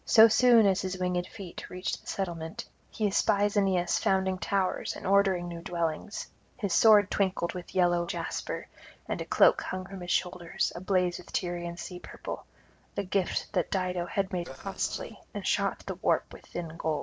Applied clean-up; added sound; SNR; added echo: neural separator model SepFormer DNS4.